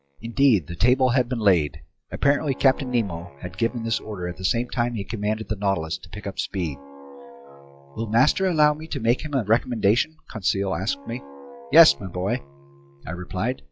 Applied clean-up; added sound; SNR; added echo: classical method log-MMSE.